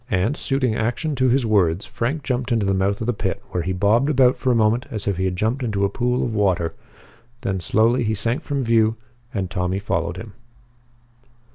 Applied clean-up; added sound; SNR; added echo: none; none; none; none.